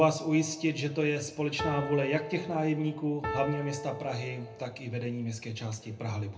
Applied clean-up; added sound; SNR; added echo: none; Piano; 7 dB; reverberation time 0.3 s.